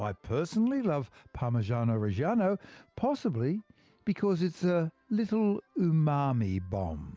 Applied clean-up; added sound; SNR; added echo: none; none; none; none.